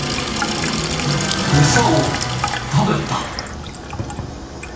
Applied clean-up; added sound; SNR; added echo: none; Sink (filling or washing); 4 dB; reverberation time 0.6 s.